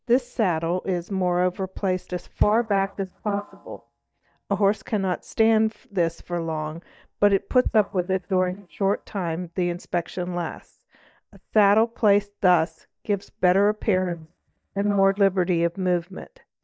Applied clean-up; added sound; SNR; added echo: neural mask model DeepFilterNet 3.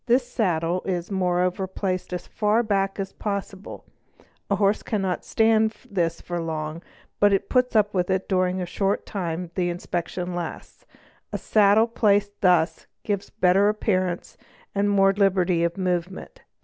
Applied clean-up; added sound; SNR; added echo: none; none; none; none.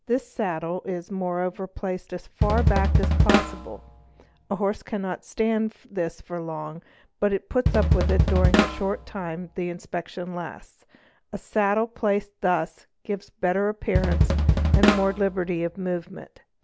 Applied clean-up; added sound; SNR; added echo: none; Drum kit; -5 dB; none.